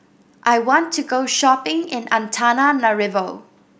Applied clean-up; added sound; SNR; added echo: none; none; none; none.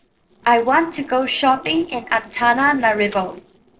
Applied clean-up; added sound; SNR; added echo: neural separator model SepFormer DNS4.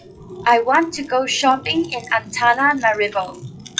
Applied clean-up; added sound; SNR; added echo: classical method WPE with log-MMSE.